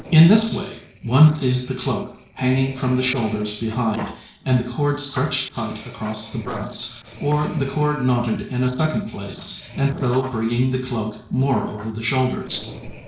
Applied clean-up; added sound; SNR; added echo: neural separator model SepFormer DNS4.